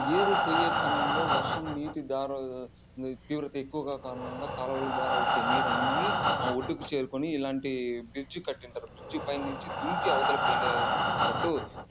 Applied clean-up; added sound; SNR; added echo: none; Breathing; -3 dB; none.